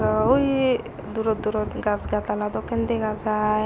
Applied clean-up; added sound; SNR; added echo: none; Thunder; 10 dB; none.